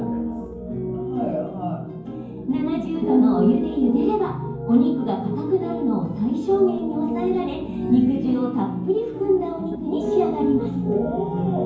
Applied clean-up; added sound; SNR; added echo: none; Piano; 6 dB; reverberation time 0.9 s.